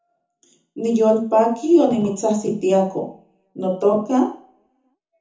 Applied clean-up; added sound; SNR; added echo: none; none; none; reverberation time 0.6 s.